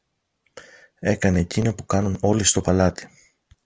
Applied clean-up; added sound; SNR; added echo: none; none; none; none.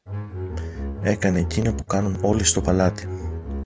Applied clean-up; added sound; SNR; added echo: none; Bowed string instrument; 6 dB; none.